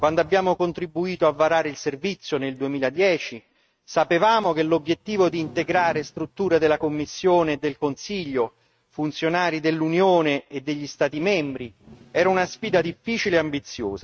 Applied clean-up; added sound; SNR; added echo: neural mask model RNNoise.